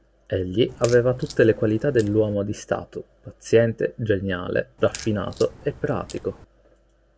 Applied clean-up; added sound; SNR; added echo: none; Crack; 18 dB; none.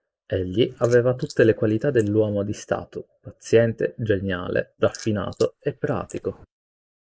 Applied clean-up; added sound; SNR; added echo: neural mask model Resemble Enhance denoiser.